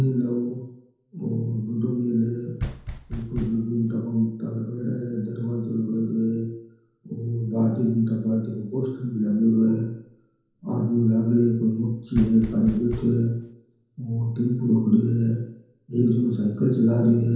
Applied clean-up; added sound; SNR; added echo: none; Knock; 11 dB; reverberation time 0.9 s.